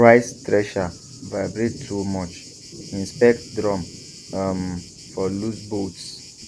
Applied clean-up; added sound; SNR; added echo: none; Thunder; 16 dB; none.